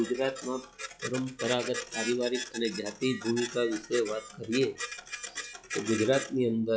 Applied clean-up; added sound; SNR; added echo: classical method log-MMSE.